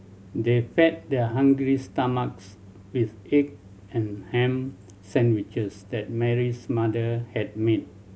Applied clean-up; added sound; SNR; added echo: none; none; none; none.